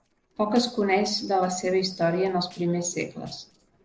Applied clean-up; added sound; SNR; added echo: neural separator model SepFormer DNS4.